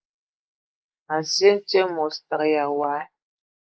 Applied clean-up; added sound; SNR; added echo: neural mask model Resemble Enhance denoiser.